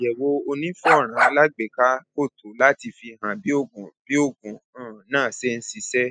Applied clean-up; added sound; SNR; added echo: classical method spectral subtraction.